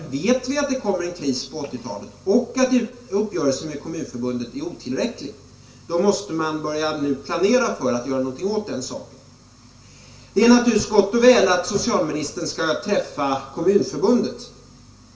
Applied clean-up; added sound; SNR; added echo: none; none; none; reverberation time 0.3 s.